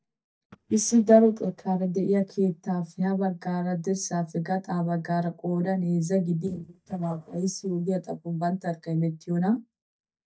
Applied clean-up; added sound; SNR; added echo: neural mask model DeepFilterNet 3.